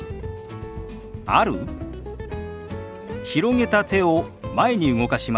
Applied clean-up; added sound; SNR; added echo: none; none; none; none.